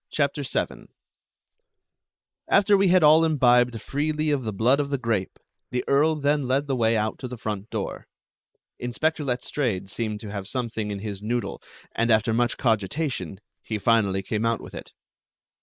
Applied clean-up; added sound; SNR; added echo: neural mask model Resemble Enhance denoiser.